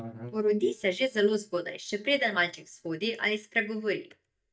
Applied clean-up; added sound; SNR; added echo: neural mask model DeepFilterNet 3.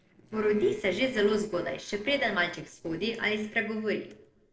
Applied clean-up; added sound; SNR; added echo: neural separator model SepFormer DNS4.